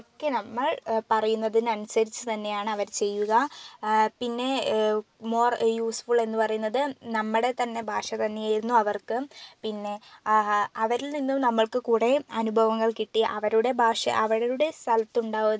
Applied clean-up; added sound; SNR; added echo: none; none; none; none.